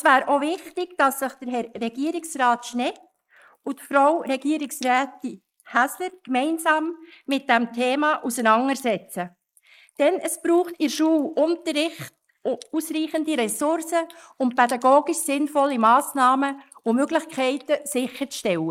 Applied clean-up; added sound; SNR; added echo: neural mask model Resemble Enhance denoiser.